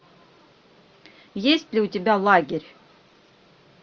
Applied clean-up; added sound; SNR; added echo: none; none; none; none.